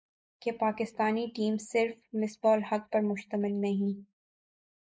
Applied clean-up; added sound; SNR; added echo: neural mask model Resemble Enhance denoiser.